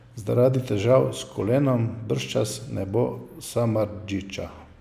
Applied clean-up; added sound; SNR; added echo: none; none; none; none.